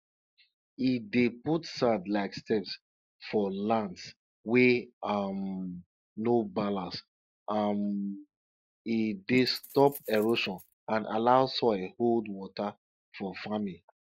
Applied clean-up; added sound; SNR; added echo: neural mask model Resemble Enhance denoiser.